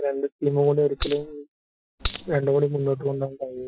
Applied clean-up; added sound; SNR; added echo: classical method Wiener filter.